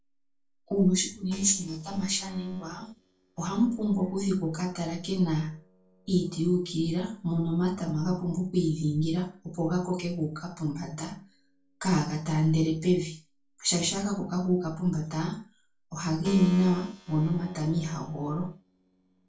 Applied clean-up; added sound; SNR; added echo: neural separator model SepFormer DNS4.